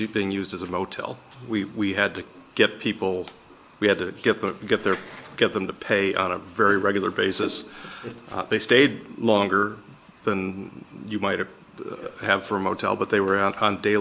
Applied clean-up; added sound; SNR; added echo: none; none; none; none.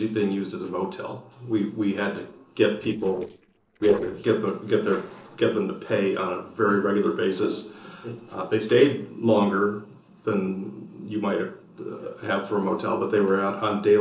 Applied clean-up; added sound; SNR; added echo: neural separator model SepFormer DNS4.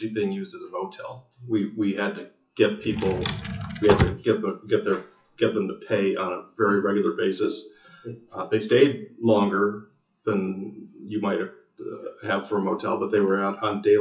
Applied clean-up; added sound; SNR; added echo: classical method WPE with log-MMSE.